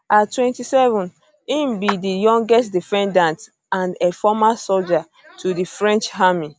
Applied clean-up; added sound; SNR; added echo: none; Clapping; 13 dB; none.